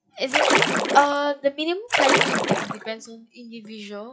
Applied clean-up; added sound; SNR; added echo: classical method WPE with log-MMSE.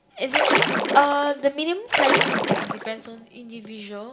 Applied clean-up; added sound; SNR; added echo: none; Splash, splatter; -3 dB; reverberation time 0.5 s.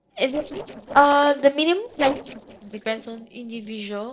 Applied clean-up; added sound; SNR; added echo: neural separator model SepFormer DNS4.